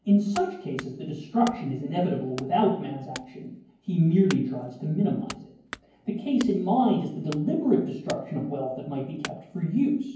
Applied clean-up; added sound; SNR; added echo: none; Wood / Domestic sounds, home sounds; 19 dB; reverberation time 0.9 s.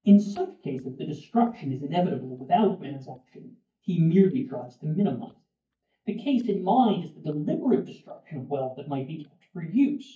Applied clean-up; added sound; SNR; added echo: neural mask model DeepFilterNet 3.